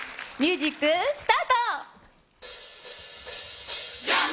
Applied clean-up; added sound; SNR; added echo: none; none; none; none.